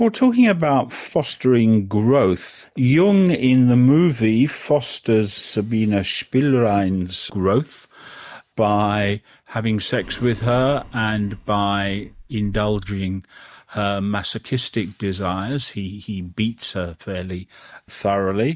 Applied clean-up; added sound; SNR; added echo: neural mask model DeepFilterNet 3.